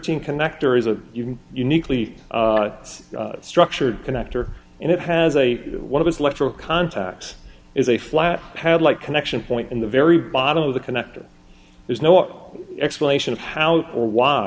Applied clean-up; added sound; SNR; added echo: none; none; none; none.